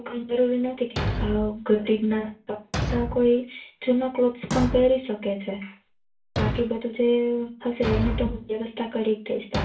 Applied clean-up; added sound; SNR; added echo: none; Thump, thud; 7 dB; reverberation time 0.3 s.